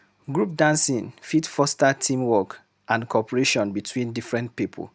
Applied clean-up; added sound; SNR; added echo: none; none; none; none.